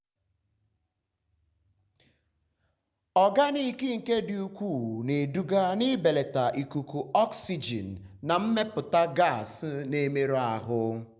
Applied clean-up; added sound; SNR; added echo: none; none; none; none.